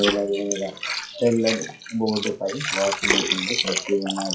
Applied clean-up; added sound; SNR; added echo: classical method WPE with log-MMSE.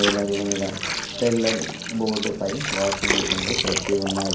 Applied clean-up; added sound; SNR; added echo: none; Water; 2 dB; reverberation time 0.6 s.